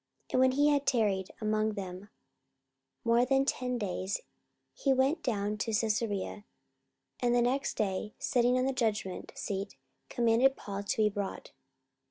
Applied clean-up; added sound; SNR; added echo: none; none; none; none.